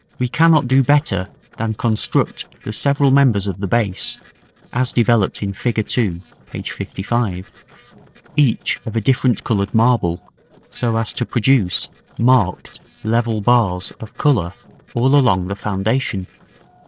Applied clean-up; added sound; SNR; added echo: neural separator model SepFormer DNS4.